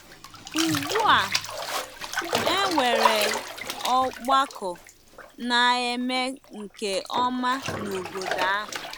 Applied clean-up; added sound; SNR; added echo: none; Bathtub (filling or washing); 4 dB; none.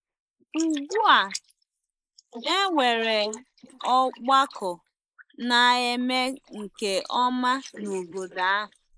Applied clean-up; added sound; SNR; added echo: neural mask model Resemble Enhance denoiser.